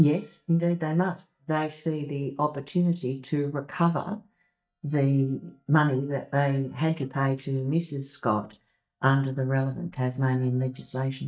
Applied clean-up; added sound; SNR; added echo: neural mask model DeepFilterNet 3.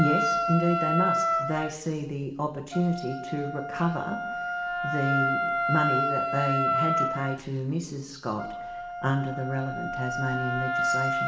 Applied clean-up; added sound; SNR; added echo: none; Wind instrument, woodwind instrument; -1 dB; reverberation time 1.0 s.